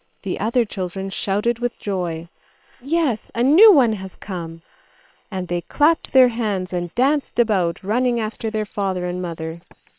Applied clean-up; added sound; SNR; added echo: neural separator model SepFormer WHAM!.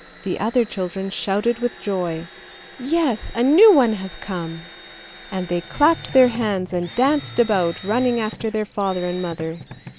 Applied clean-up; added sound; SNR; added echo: none; Guitar + Drill; 18 dB; none.